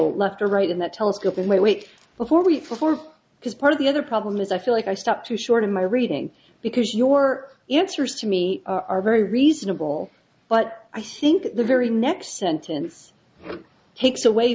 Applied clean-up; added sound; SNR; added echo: none; none; none; none.